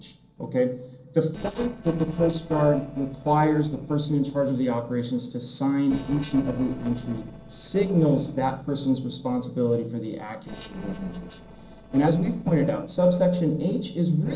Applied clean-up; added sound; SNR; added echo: neural separator model SepFormer DNS4.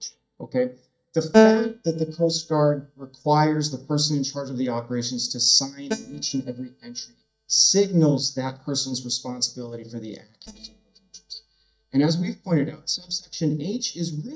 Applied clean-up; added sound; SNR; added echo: neural mask model DeepFilterNet 3.